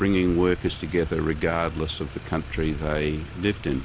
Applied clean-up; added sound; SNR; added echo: none; Motor vehicle (road); 11 dB; none.